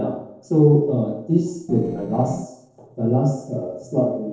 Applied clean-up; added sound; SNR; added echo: neural separator model SepFormer DNS4.